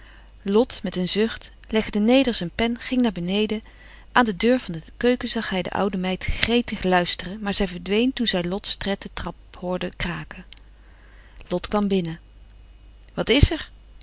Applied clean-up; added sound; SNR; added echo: none; none; none; none.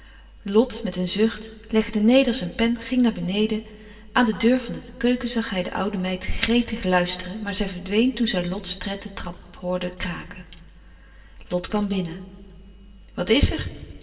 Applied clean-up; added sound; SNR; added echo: none; none; none; reverberation time 1.7 s.